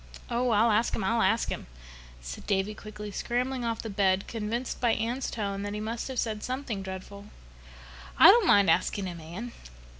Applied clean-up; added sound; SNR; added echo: none; none; none; none.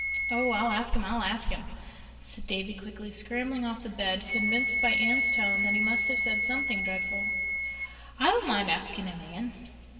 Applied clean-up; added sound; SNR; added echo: none; Wind instrument, woodwind instrument; 0 dB; reverberation time 2.1 s.